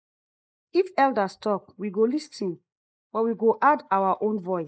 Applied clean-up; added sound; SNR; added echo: neural mask model Resemble Enhance denoiser.